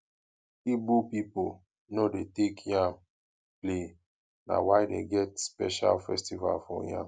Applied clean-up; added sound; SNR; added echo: none; none; none; none.